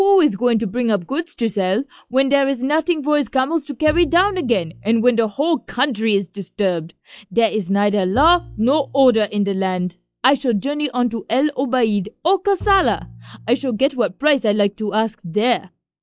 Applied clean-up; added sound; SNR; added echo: classical method log-MMSE.